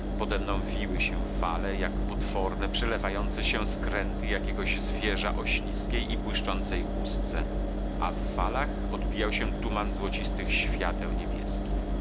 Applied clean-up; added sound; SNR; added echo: none; Engine; -5 dB; none.